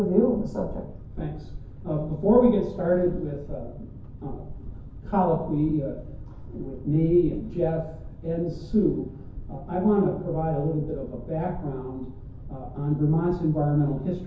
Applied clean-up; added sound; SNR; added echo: none; Boat, Water vehicle; 12 dB; reverberation time 0.6 s.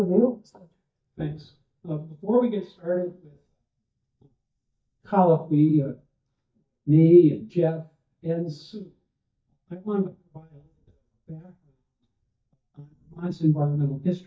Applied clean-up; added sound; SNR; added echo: neural mask model DeepFilterNet 3.